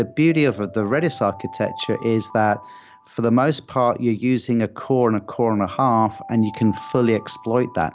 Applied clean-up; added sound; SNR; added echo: none; Alarm; 20 dB; none.